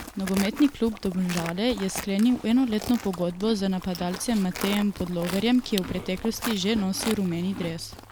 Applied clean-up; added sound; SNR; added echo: none; Livestock, farm animals, working animals; 12 dB; none.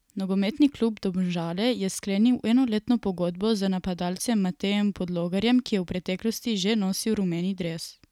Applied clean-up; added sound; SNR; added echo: none; none; none; none.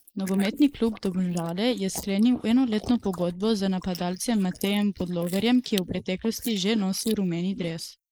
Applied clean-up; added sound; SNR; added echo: neural mask model Resemble Enhance denoiser.